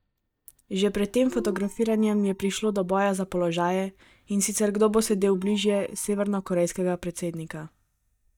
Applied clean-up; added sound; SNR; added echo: neural mask model DeepFilterNet 3.